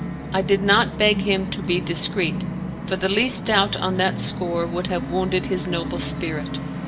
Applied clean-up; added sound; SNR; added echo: none; Musical instrument; 5 dB; reverberation time 0.3 s.